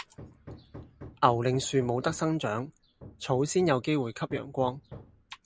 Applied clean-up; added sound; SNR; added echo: none; Hammer; 18 dB; none.